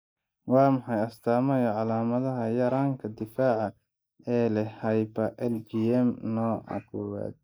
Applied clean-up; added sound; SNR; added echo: neural mask model Resemble Enhance denoiser.